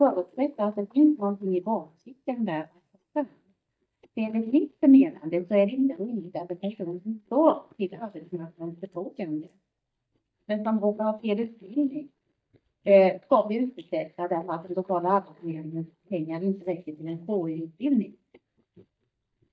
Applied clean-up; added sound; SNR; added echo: neural mask model DeepFilterNet 3.